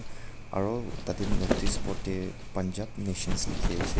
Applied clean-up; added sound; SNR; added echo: none; Wind; -3 dB; none.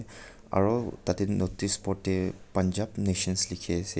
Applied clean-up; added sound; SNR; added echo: none; none; none; none.